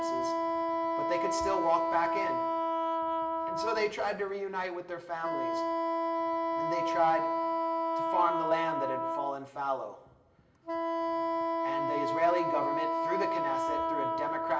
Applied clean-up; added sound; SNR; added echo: none; Wind instrument, woodwind instrument; -3 dB; reverberation time 1.4 s.